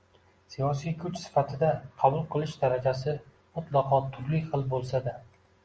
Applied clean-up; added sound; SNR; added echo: none; none; none; none.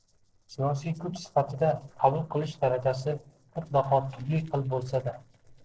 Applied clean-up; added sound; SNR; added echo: neural separator model SepFormer DNS4.